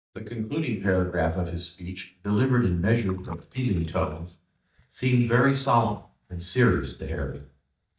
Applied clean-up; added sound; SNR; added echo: neural mask model DeepFilterNet 3.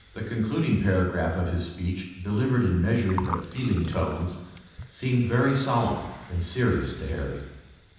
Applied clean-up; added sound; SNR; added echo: none; Gurgling; 17 dB; reverberation time 1.1 s.